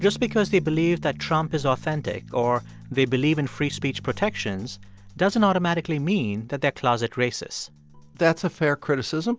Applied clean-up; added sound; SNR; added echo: none; none; none; none.